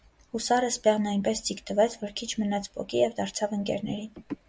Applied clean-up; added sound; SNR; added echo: none; none; none; none.